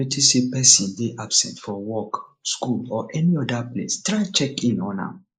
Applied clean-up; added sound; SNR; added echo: neural mask model Resemble Enhance denoiser.